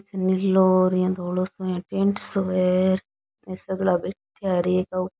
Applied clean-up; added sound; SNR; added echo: none; none; none; none.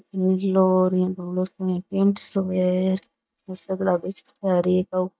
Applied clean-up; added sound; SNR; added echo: neural mask model DeepFilterNet 3.